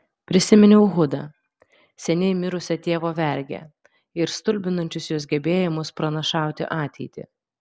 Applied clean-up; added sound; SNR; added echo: none; none; none; none.